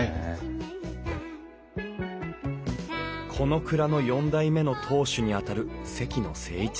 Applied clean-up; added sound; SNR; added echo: none; none; none; none.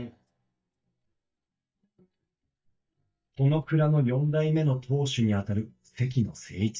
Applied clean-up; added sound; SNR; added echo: neural mask model DeepFilterNet 3.